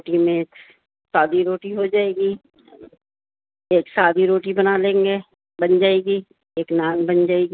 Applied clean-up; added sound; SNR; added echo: none; none; none; none.